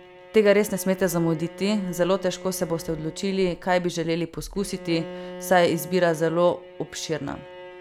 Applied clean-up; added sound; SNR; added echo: none; Bowed string instrument; 17 dB; none.